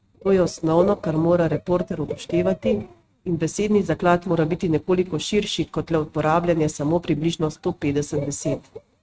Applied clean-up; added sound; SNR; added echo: neural mask model RNNoise.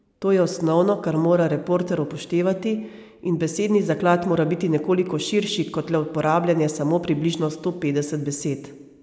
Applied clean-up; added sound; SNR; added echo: none; none; none; none.